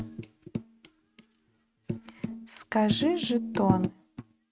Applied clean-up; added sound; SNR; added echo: neural mask model RNNoise.